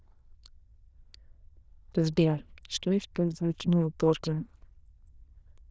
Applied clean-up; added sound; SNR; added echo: neural diffusion model UNIVERSE++.